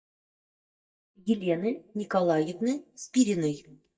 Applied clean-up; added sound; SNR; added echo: neural mask model DeepFilterNet 3.